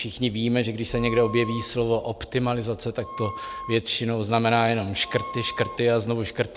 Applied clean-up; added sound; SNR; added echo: none; Wind instrument, woodwind instrument; 14 dB; none.